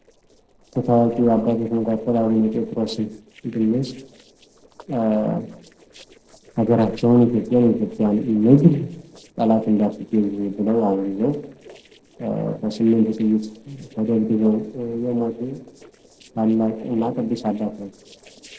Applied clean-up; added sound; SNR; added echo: neural separator model SepFormer DNS4.